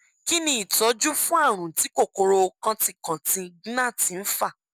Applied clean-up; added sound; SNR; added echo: none; none; none; none.